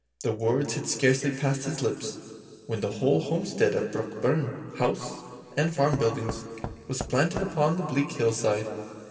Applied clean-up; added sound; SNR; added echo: none; Knock / Wood; 12 dB; reverberation time 2.7 s.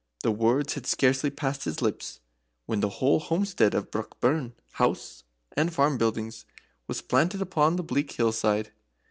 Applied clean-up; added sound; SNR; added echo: none; none; none; none.